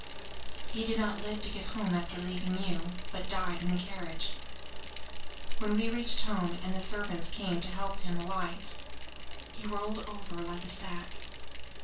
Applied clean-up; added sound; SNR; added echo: none; Bicycle; 11 dB; reverberation time 0.3 s.